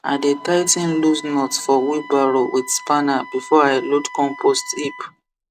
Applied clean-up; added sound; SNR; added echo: none; Wind instrument, woodwind instrument; 18 dB; none.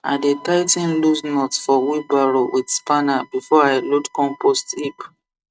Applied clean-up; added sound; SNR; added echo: neural mask model RNNoise.